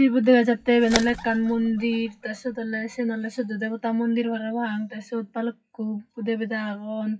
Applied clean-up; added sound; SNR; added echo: classical method WPE with log-MMSE.